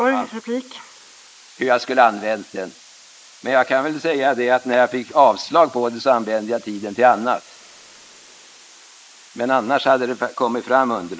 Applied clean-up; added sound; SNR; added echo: neural mask model Resemble Enhance denoiser.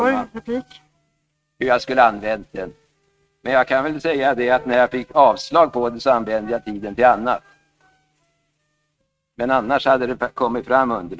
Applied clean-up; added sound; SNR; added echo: neural mask model RNNoise.